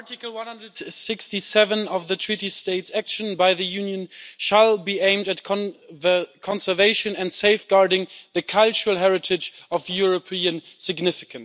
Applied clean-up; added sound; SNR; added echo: none; none; none; none.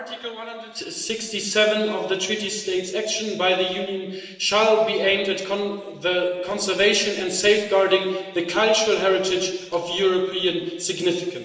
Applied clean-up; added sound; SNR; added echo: none; none; none; reverberation time 1.3 s.